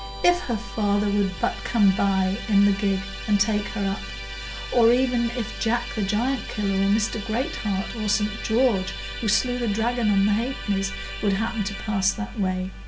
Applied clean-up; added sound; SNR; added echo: none; Musical instrument; 12 dB; none.